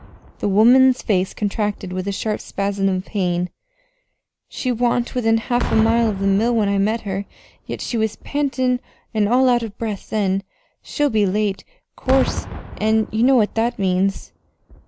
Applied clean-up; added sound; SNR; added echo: none; Boom; 14 dB; none.